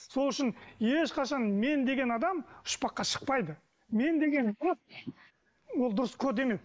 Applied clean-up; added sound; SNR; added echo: neural mask model Resemble Enhance denoiser.